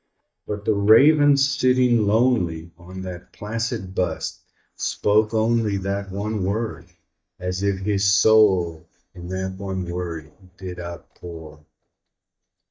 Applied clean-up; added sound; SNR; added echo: neural mask model DeepFilterNet 3.